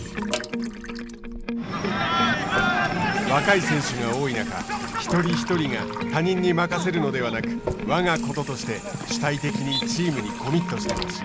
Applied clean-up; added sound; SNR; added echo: none; Sink (filling or washing) / Water tap, faucet; 12 dB; none.